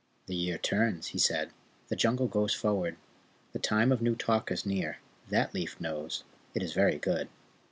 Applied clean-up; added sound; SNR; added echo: none; none; none; none.